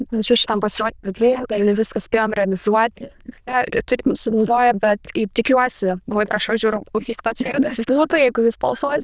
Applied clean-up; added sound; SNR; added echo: neural diffusion model UNIVERSE++.